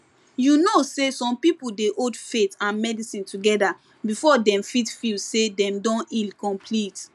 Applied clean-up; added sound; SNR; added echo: none; none; none; none.